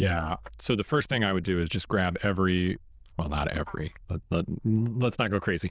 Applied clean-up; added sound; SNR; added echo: neural diffusion model UNIVERSE++.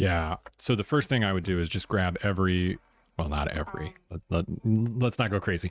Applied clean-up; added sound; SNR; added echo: neural mask model RNNoise.